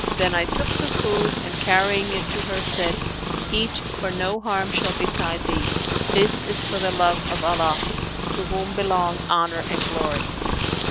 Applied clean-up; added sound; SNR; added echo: none; Purr; 0 dB; none.